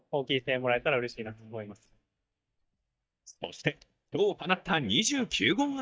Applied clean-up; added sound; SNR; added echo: neural mask model DeepFilterNet 3.